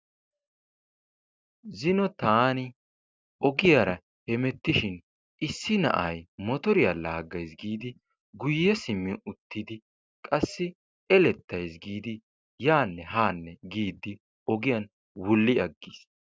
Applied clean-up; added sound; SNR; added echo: none; none; none; none.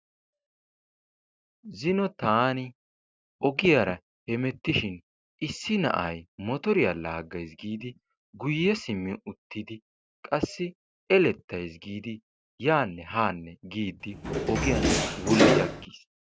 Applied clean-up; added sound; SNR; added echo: none; Door; -4 dB; none.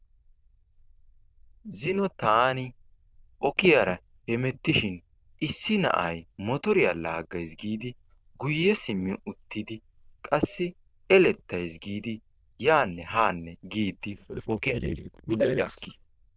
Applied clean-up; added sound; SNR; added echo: neural diffusion model UNIVERSE++.